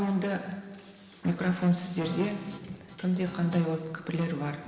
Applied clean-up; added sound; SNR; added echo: none; Guitar; 14 dB; reverberation time 2.0 s.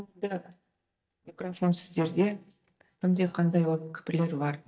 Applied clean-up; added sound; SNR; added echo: neural mask model DeepFilterNet 3.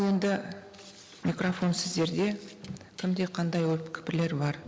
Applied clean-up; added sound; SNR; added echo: none; none; none; none.